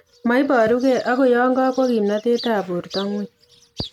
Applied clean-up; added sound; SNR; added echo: neural mask model RNNoise.